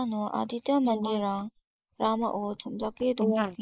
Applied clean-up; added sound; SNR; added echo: neural mask model Resemble Enhance denoiser.